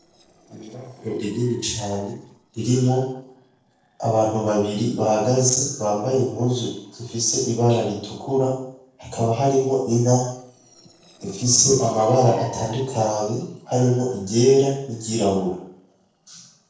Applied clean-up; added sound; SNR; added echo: neural separator model SepFormer DNS4.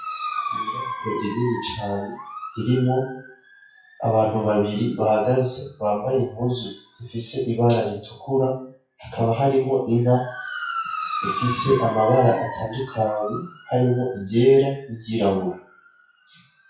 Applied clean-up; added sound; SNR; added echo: classical method WPE with log-MMSE.